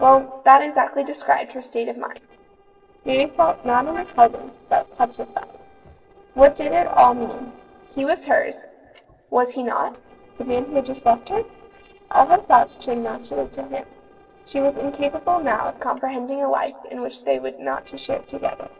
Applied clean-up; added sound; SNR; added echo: neural separator model SepFormer DNS4.